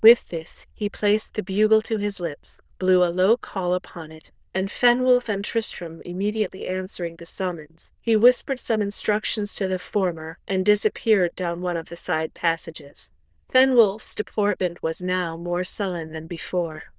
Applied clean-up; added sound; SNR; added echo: neural diffusion model UNIVERSE++.